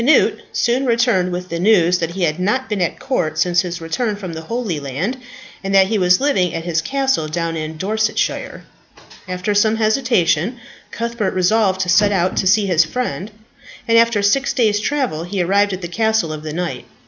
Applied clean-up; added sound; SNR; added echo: none; none; none; none.